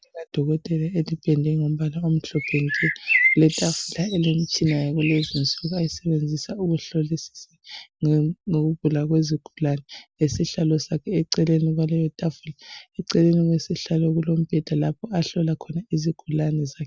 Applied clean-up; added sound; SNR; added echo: none; Bird; 4 dB; none.